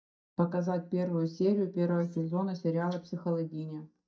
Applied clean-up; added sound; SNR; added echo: neural mask model DeepFilterNet 3.